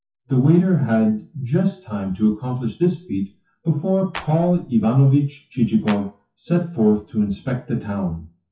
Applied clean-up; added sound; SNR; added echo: classical method WPE with log-MMSE.